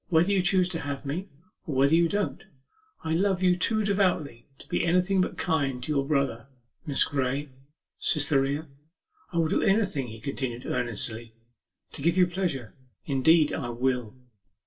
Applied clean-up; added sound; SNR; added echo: none; none; none; reverberation time 0.2 s.